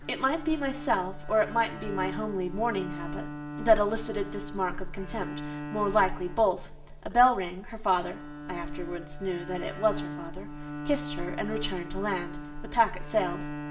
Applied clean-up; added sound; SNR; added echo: none; Bowed string instrument; 10 dB; reverberation time 1.3 s.